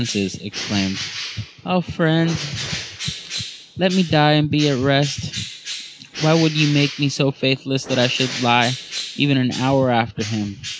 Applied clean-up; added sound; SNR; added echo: none; Bird; 11 dB; none.